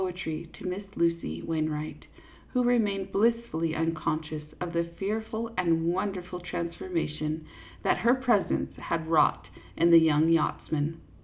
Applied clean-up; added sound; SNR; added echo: none; none; none; none.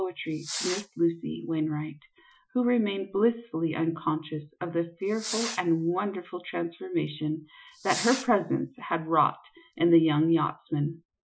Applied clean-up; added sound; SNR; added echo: classical method Wiener filter.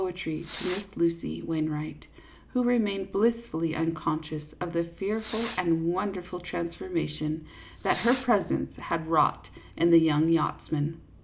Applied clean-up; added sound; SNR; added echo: none; Fireworks; 13 dB; none.